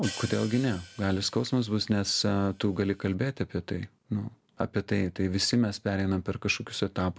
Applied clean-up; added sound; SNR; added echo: none; Hi-hat; 17 dB; none.